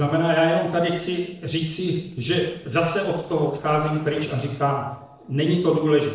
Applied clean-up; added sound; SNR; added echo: neural separator model SepFormer DNS4.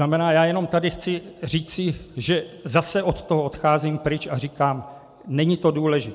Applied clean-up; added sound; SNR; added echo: none; none; none; none.